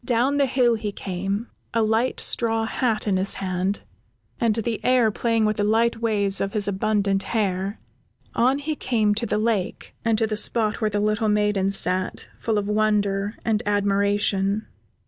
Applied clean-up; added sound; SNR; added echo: none; none; none; none.